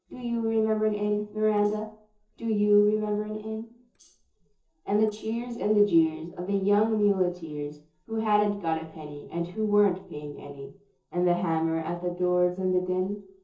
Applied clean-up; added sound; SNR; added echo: neural separator model SepFormer DNS4.